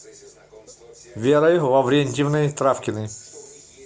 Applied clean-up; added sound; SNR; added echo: none; none; none; none.